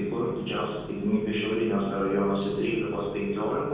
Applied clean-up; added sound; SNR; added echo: none; Engine / Boat, Water vehicle; 14 dB; reverberation time 1.3 s.